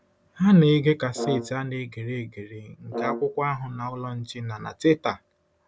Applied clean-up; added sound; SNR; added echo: none; Brass instrument; 9 dB; none.